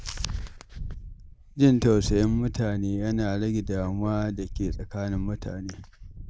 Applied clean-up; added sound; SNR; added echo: none; Wind; 9 dB; none.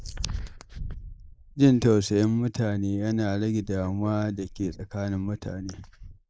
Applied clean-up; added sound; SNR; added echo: neural mask model Resemble Enhance denoiser.